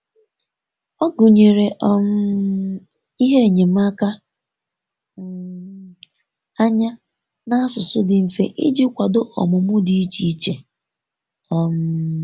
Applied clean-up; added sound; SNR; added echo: none; none; none; none.